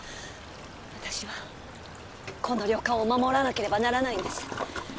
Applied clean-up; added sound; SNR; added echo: none; Toilet flush; 12 dB; none.